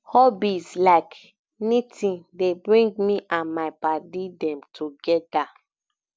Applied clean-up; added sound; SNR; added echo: none; none; none; none.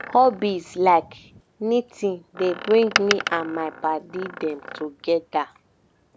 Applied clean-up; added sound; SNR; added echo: none; Door; 10 dB; none.